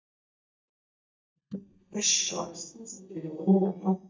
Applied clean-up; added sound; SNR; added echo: neural mask model DeepFilterNet 3.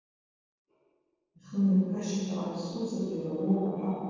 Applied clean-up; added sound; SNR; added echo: neural separator model SepFormer DNS4.